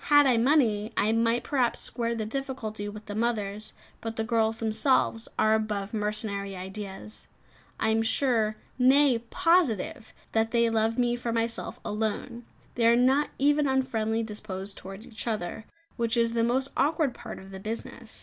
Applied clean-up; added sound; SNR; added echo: none; none; none; none.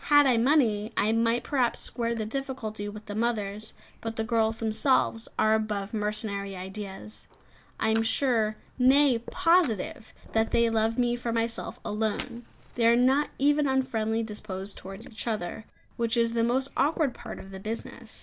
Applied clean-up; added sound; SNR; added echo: none; Fire; 18 dB; none.